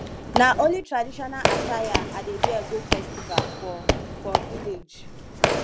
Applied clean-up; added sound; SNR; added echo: none; Squeak / Walk, footsteps; -1 dB; none.